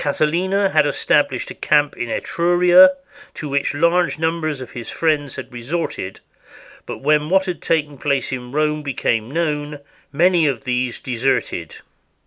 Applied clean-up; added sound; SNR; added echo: none; none; none; none.